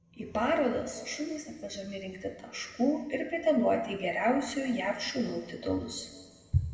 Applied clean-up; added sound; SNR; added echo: none; none; none; reverberation time 1.3 s.